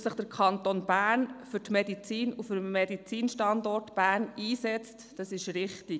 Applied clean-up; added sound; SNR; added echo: none; none; none; none.